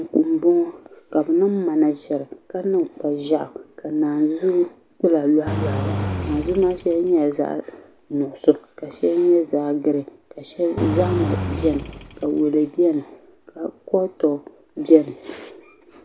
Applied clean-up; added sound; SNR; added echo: none; Engine; 5 dB; none.